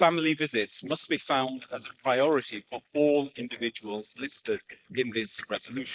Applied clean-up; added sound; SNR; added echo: neural mask model Resemble Enhance denoiser.